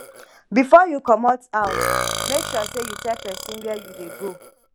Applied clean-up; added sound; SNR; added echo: none; Burping, eructation; 8 dB; none.